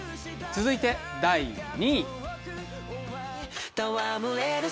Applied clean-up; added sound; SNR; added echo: none; none; none; none.